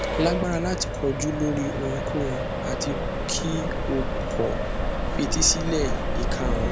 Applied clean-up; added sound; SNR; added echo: none; Accelerating, revving, vroom; -2 dB; none.